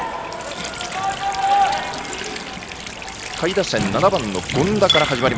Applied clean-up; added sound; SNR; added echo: none; Water tap, faucet; 12 dB; none.